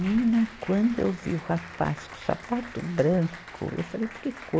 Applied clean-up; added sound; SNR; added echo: none; Applause; 16 dB; none.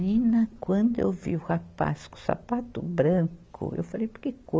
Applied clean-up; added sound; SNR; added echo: none; none; none; none.